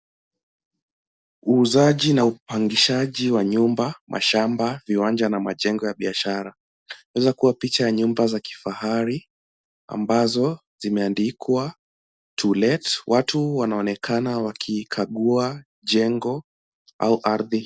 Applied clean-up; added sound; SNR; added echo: none; none; none; none.